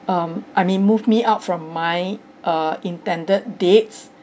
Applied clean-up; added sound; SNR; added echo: none; none; none; none.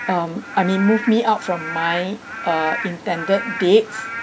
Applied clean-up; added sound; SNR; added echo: none; Rain / Frog; 10 dB; none.